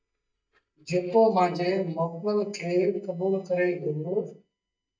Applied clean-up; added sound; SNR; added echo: neural mask model DeepFilterNet 3.